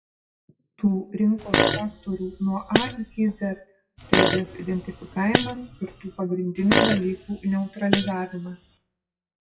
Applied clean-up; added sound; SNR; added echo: classical method WPE with log-MMSE.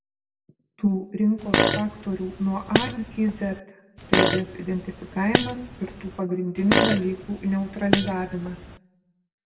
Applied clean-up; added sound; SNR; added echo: none; Fart; 0 dB; reverberation time 0.6 s.